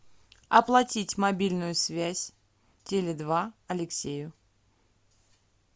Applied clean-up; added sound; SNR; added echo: none; none; none; none.